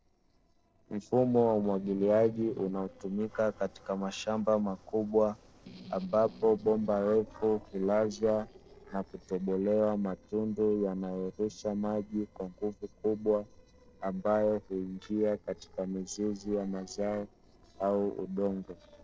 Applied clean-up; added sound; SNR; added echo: neural separator model SepFormer DNS4.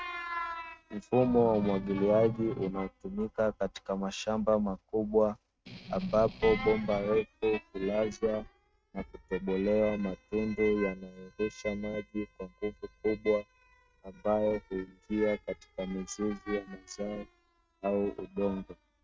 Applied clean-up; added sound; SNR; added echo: neural mask model RNNoise.